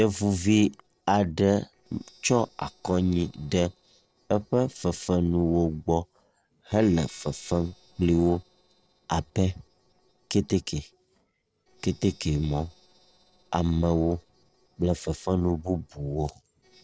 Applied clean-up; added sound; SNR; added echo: neural separator model SepFormer DNS4.